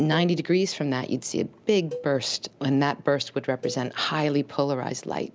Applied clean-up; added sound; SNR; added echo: none; Cowbell; 18 dB; none.